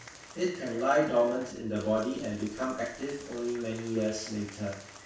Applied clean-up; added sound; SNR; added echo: none; Applause; 18 dB; reverberation time 0.7 s.